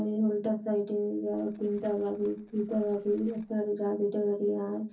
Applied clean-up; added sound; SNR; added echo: neural separator model SepFormer DNS4.